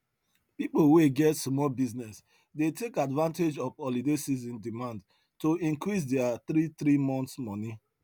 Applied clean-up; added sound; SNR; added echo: none; none; none; none.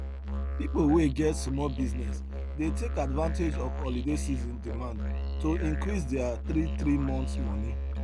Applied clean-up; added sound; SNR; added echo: none; Musical instrument; 0 dB; none.